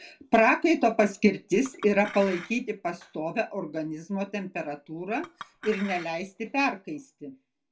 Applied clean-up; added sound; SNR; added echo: none; Chink, clink; 18 dB; reverberation time 0.2 s.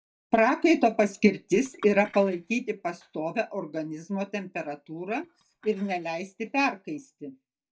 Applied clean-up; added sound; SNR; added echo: neural mask model DeepFilterNet 3.